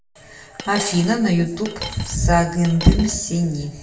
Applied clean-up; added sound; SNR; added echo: none; Coin (dropping); 13 dB; reverberation time 0.6 s.